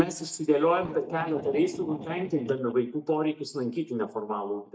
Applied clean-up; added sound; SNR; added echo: neural mask model DeepFilterNet 3.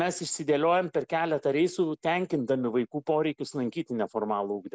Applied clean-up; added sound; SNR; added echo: none; none; none; none.